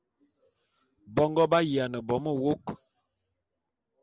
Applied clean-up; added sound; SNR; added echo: none; none; none; none.